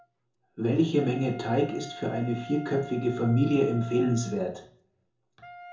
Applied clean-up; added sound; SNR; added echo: none; Wind instrument, woodwind instrument; 17 dB; reverberation time 0.6 s.